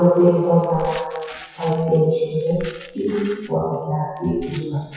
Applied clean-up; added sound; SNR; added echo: classical method WPE with log-MMSE.